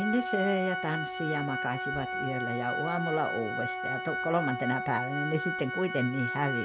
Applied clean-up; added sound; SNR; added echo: none; Organ; 2 dB; none.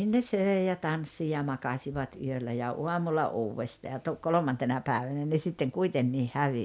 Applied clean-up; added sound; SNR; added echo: none; none; none; none.